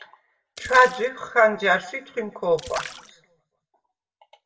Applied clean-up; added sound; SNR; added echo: none; Splash, splatter; 16 dB; reverberation time 0.6 s.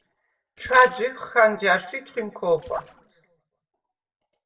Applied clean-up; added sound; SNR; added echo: neural separator model SepFormer DNS4.